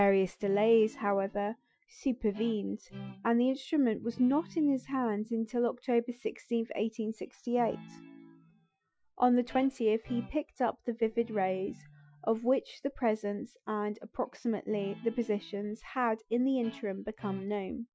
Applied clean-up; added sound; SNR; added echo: classical method Wiener filter.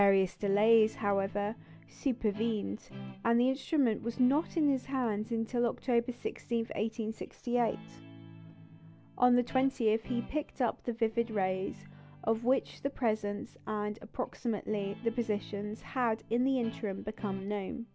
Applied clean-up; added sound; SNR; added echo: none; Guitar; 18 dB; none.